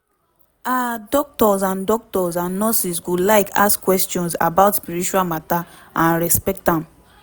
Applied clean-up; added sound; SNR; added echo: none; none; none; none.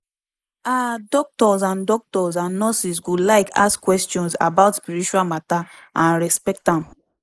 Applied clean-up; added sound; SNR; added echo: neural mask model Resemble Enhance denoiser.